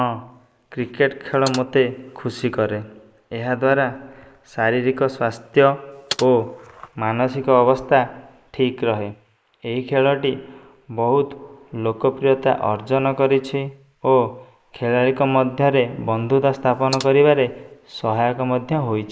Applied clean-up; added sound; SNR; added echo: neural mask model Resemble Enhance denoiser.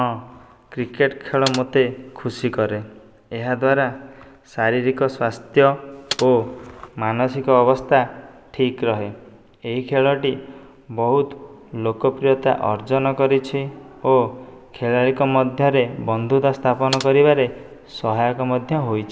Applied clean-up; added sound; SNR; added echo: none; Computer keyboard; 13 dB; none.